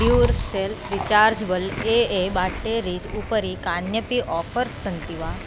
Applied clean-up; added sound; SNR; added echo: none; Chewing, mastication; 5 dB; none.